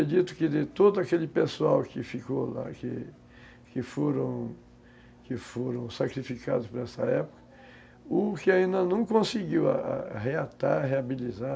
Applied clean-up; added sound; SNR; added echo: none; none; none; none.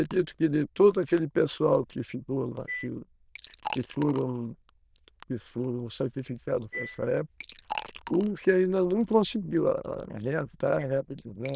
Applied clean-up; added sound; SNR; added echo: neural diffusion model UNIVERSE++.